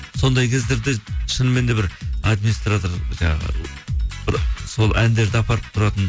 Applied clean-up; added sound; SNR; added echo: none; none; none; none.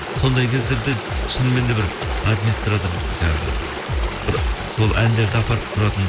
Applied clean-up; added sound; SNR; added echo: none; Stream; 8 dB; none.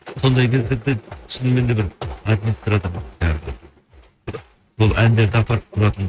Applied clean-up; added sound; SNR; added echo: neural mask model RNNoise.